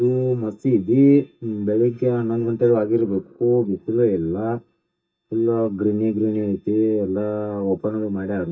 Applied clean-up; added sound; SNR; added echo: neural mask model DeepFilterNet 3.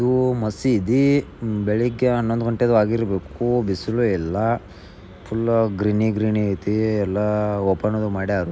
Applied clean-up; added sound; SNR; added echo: none; none; none; none.